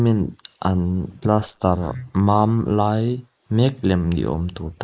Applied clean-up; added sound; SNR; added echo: neural mask model Resemble Enhance denoiser.